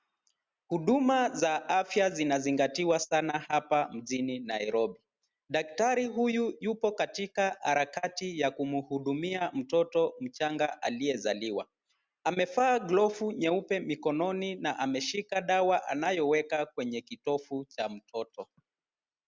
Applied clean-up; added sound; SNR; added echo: none; none; none; none.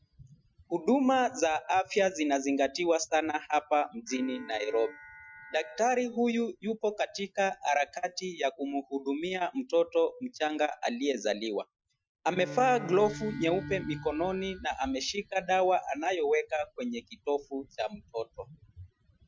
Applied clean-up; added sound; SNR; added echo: classical method Wiener filter.